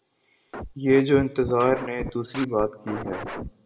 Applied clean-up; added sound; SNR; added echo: none; Scratching (performance technique); 11 dB; reverberation time 0.7 s.